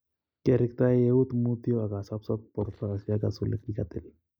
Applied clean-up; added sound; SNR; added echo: neural mask model DeepFilterNet 3.